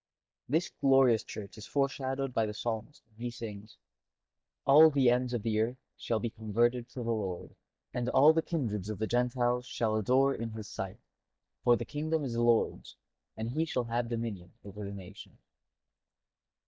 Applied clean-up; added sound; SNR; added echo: neural mask model DeepFilterNet 3.